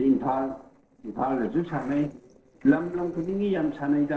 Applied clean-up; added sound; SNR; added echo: neural separator model SepFormer DNS4.